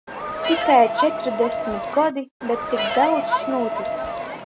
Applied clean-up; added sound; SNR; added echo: none; Crowd; 2 dB; none.